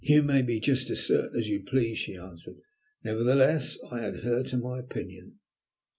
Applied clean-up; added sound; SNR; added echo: none; none; none; none.